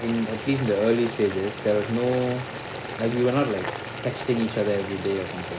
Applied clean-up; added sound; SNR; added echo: none; Boiling; 9 dB; none.